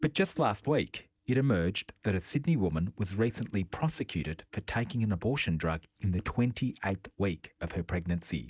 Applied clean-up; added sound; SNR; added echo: none; none; none; none.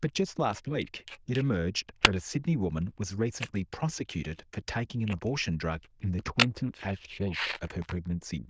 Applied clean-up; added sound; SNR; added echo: neural diffusion model UNIVERSE++.